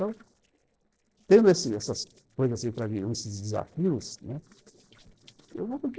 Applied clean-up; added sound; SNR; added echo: neural separator model SepFormer DNS4.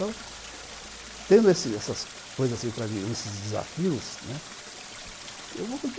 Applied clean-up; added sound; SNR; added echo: none; Stream; 13 dB; none.